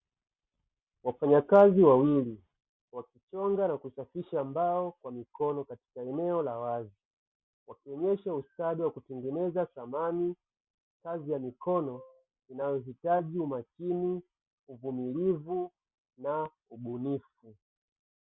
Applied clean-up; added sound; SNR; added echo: none; none; none; none.